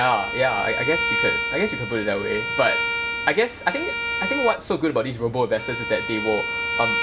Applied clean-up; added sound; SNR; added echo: none; Bowed string instrument; 2 dB; none.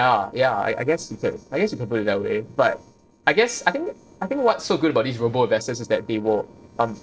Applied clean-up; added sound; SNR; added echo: neural separator model SepFormer DNS4.